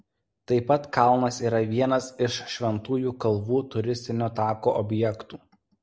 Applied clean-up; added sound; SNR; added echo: none; none; none; none.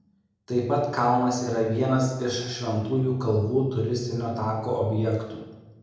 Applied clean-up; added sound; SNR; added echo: none; none; none; reverberation time 0.9 s.